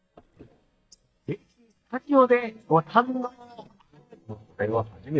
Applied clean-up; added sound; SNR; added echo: neural mask model DeepFilterNet 3.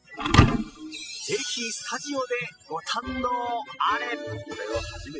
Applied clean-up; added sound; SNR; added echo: classical method spectral subtraction.